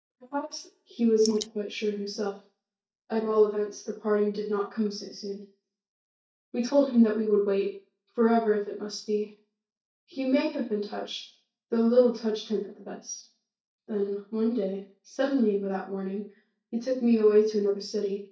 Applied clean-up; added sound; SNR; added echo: neural mask model DeepFilterNet 3.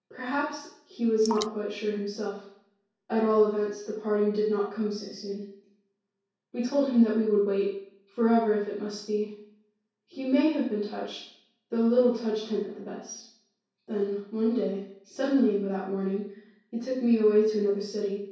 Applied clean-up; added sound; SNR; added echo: none; Drip; 15 dB; reverberation time 0.6 s.